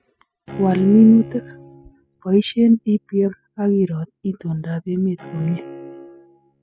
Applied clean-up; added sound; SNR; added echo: classical method spectral subtraction.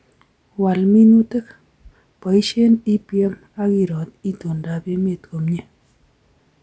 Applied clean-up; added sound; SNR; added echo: none; none; none; none.